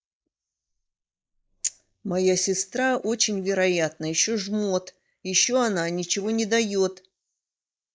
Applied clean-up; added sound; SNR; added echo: neural mask model Resemble Enhance denoiser.